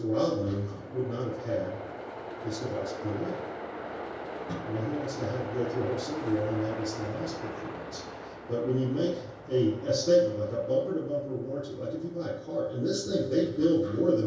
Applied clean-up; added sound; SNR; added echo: none; Train; 11 dB; reverberation time 0.6 s.